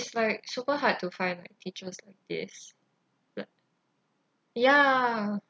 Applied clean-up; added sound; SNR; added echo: none; none; none; none.